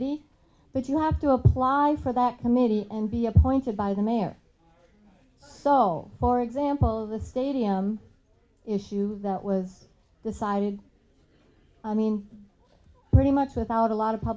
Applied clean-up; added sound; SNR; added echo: none; none; none; none.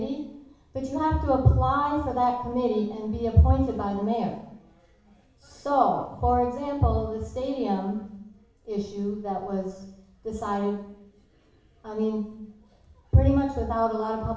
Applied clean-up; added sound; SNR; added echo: none; none; none; reverberation time 0.7 s.